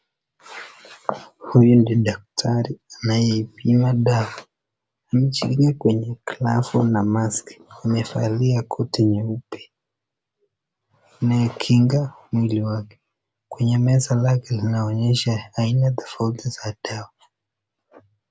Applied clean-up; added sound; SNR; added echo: none; none; none; none.